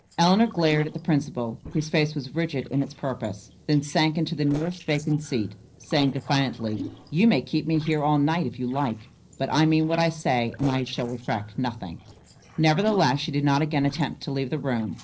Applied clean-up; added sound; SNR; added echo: neural separator model SepFormer DNS4.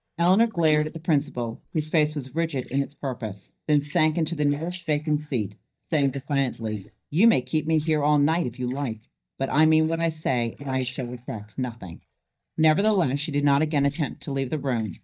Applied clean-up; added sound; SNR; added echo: neural mask model DeepFilterNet 3.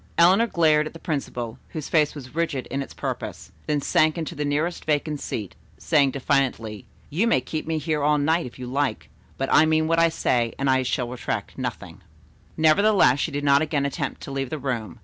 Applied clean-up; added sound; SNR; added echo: none; none; none; none.